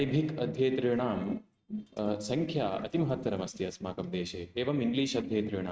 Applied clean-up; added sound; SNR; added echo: neural mask model RNNoise.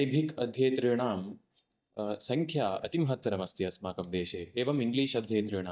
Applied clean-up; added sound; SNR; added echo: neural mask model DeepFilterNet 3.